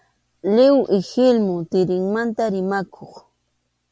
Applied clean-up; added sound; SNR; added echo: none; none; none; none.